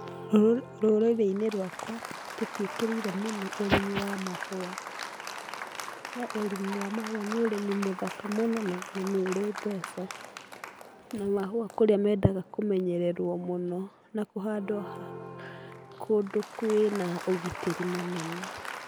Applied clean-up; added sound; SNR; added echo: none; Applause; 11 dB; none.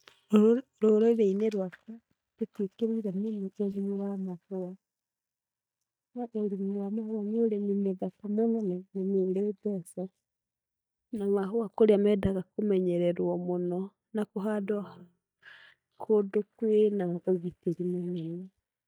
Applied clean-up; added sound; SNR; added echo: neural mask model DeepFilterNet 3.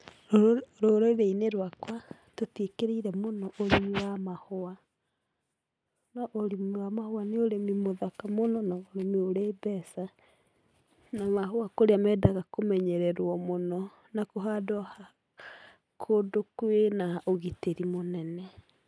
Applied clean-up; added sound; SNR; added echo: none; none; none; none.